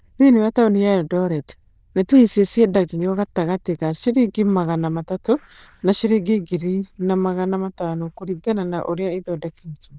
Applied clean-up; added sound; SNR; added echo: neural diffusion model UNIVERSE++.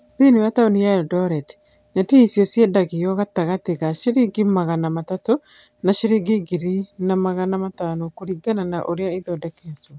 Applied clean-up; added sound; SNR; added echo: none; none; none; none.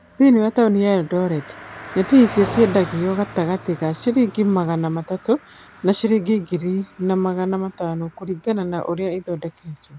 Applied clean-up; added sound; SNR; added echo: none; Car passing by; 17 dB; none.